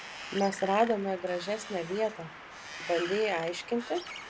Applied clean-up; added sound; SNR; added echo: none; Wind; 11 dB; none.